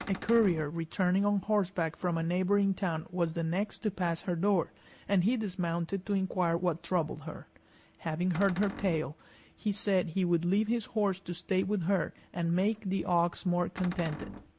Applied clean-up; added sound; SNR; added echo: none; Cupboard open or close; 12 dB; none.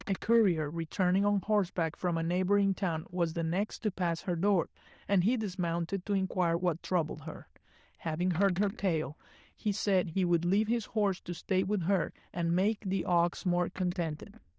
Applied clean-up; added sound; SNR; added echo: neural diffusion model UNIVERSE++.